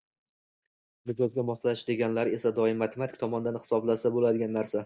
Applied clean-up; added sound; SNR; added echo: neural mask model DeepFilterNet 3.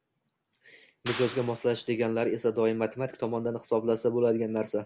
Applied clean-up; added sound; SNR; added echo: none; Clapping; 16 dB; none.